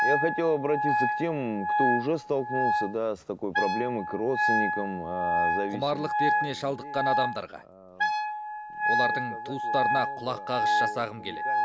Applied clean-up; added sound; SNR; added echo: none; Wind instrument, woodwind instrument; -3 dB; none.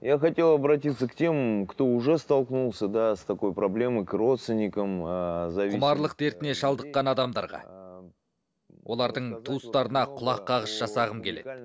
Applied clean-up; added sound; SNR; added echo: none; none; none; none.